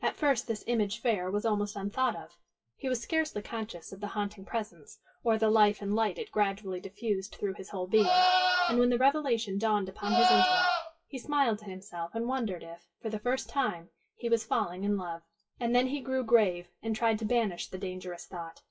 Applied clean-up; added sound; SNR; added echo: classical method WPE with log-MMSE.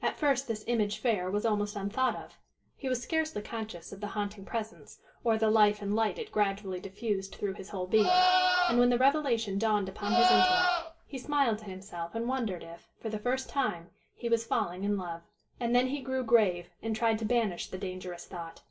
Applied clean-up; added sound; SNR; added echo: none; Livestock, farm animals, working animals; -2 dB; reverberation time 0.2 s.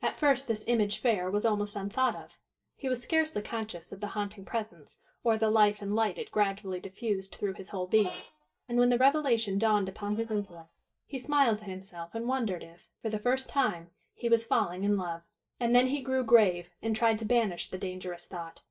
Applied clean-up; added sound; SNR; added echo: neural mask model DeepFilterNet 3.